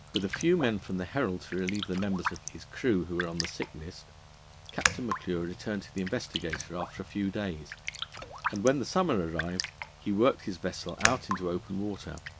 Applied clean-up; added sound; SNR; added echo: none; Raindrop; 6 dB; none.